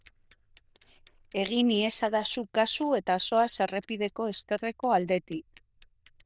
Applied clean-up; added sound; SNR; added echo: neural diffusion model UNIVERSE++.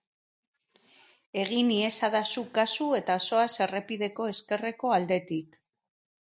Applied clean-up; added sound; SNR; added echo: none; none; none; none.